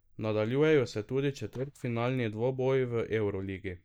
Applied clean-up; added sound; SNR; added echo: neural mask model DeepFilterNet 3.